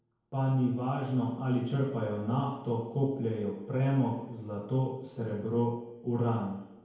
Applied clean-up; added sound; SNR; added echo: none; none; none; reverberation time 0.9 s.